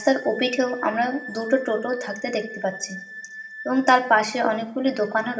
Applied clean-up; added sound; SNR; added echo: none; Wind instrument, woodwind instrument; 15 dB; reverberation time 0.6 s.